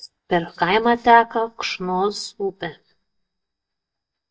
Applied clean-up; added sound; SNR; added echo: neural mask model DeepFilterNet 3.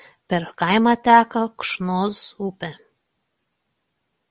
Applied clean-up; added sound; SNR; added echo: none; none; none; none.